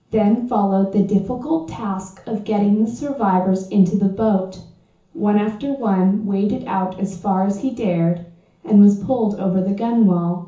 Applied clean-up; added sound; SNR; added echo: none; none; none; reverberation time 0.7 s.